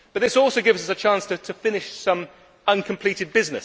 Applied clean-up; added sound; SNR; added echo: none; none; none; none.